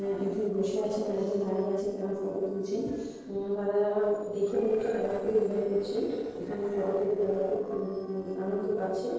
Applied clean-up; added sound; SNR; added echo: neural separator model SepFormer DNS4.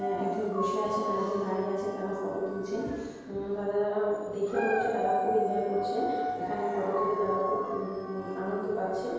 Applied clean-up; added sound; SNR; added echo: none; Dog; 4 dB; reverberation time 1.2 s.